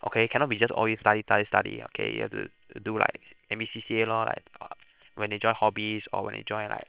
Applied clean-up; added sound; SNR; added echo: neural separator model SepFormer WHAM!.